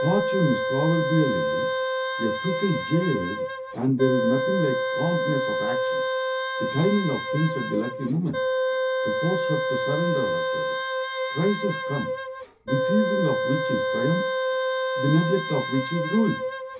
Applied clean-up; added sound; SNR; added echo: none; Wind instrument, woodwind instrument; 0 dB; reverberation time 0.3 s.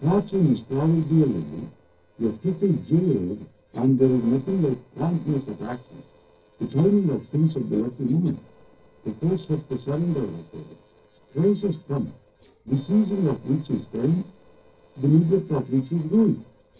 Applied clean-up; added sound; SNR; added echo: neural separator model SepFormer DNS4.